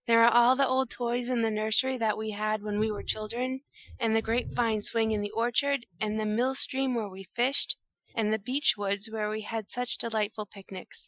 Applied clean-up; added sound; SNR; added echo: classical method Wiener filter.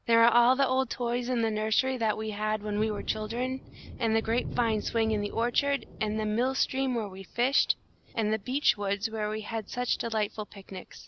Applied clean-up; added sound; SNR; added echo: none; Thunder; 17 dB; none.